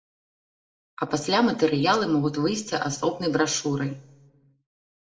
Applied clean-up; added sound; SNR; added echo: none; none; none; reverberation time 0.4 s.